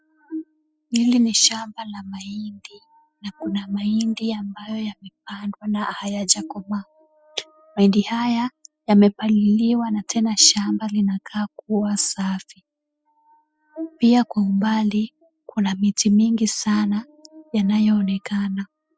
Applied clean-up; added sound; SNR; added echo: classical method spectral subtraction.